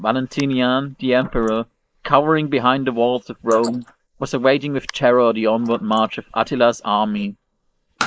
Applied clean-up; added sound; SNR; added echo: neural mask model Resemble Enhance denoiser.